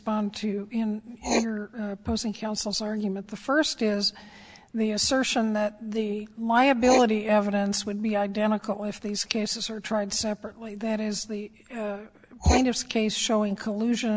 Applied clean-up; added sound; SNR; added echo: none; Writing; 13 dB; none.